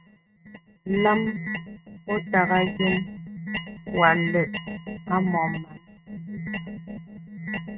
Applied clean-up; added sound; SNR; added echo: neural mask model RNNoise.